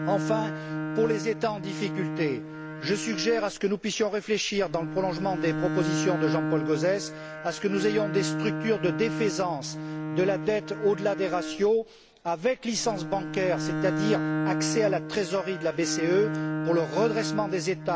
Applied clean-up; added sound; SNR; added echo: none; Bowed string instrument; 4 dB; none.